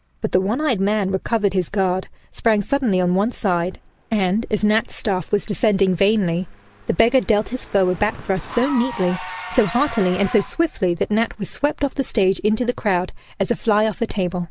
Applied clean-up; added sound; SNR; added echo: none; Engine / Car; 19 dB; none.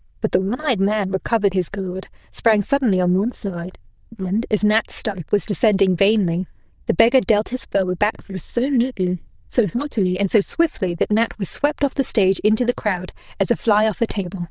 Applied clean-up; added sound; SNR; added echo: neural diffusion model UNIVERSE++.